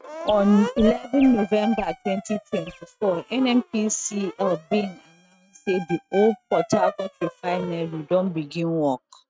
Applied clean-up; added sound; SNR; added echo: neural mask model RNNoise.